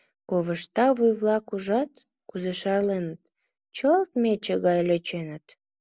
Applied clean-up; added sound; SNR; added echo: none; none; none; none.